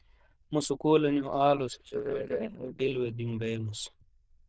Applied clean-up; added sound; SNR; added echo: neural diffusion model UNIVERSE++.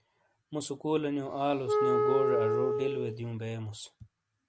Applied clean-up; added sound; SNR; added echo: none; Wind instrument, woodwind instrument; -4 dB; none.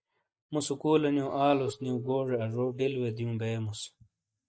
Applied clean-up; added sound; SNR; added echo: neural mask model DeepFilterNet 3.